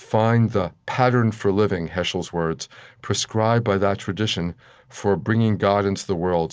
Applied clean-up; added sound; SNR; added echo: none; none; none; none.